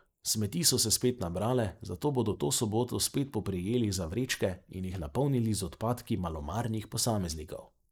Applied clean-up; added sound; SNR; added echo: neural mask model Resemble Enhance denoiser.